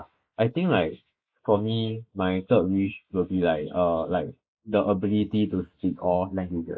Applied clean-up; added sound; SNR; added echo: neural mask model Resemble Enhance denoiser.